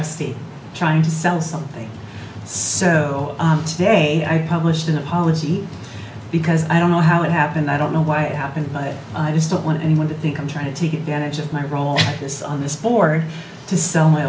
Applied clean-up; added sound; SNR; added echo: none; none; none; none.